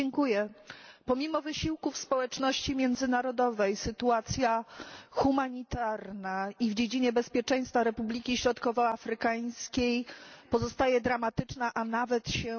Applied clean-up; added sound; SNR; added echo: none; none; none; none.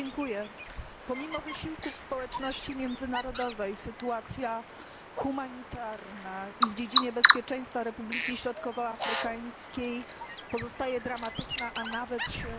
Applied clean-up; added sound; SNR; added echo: none; Bird vocalization, bird call, bird song; -5 dB; none.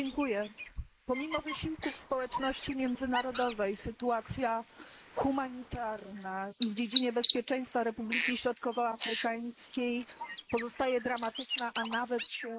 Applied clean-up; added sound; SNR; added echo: neural mask model Resemble Enhance denoiser.